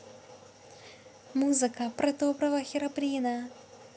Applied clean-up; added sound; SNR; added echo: none; none; none; none.